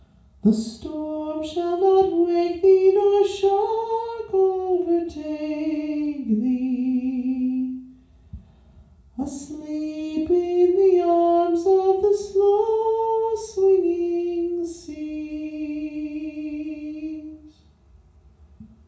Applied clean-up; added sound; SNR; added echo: none; none; none; reverberation time 0.6 s.